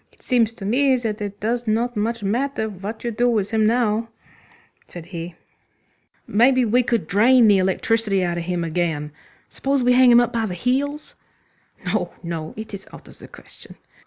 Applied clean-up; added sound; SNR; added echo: none; none; none; none.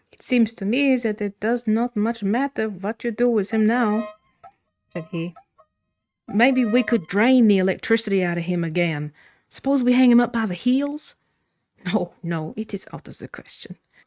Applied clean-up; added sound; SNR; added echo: neural mask model RNNoise.